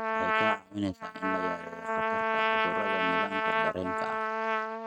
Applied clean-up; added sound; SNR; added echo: neural mask model RNNoise.